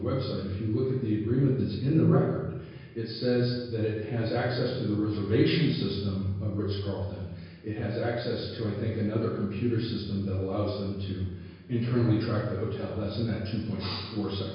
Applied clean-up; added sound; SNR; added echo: none; none; none; reverberation time 1.0 s.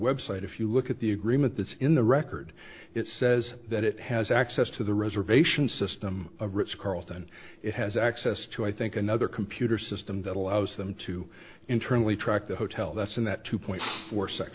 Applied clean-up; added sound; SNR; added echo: none; none; none; none.